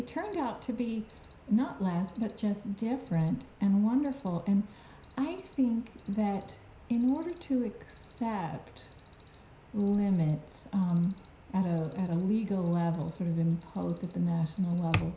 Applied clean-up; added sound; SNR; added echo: none; Alarm; 11 dB; reverberation time 0.5 s.